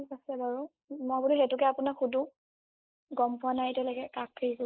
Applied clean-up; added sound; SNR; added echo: neural mask model Resemble Enhance denoiser.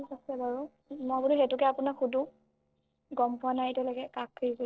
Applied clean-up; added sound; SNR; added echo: neural separator model SepFormer DNS4.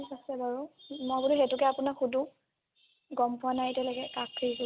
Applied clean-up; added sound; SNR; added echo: none; none; none; none.